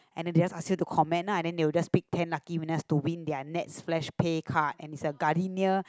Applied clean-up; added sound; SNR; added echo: none; none; none; none.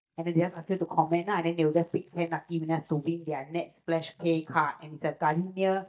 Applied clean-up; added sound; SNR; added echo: neural mask model DeepFilterNet 3.